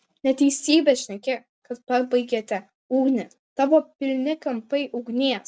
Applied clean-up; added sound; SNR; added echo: none; none; none; none.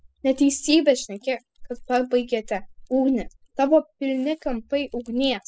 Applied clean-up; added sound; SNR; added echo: classical method spectral subtraction.